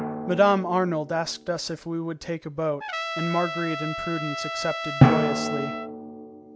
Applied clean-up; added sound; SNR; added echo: none; Trumpet + Drum; 0 dB; none.